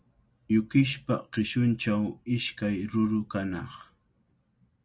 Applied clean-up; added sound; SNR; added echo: none; none; none; none.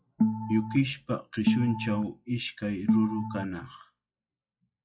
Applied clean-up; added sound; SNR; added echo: classical method log-MMSE.